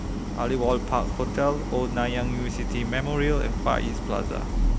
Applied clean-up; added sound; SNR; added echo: none; Idling; 0 dB; none.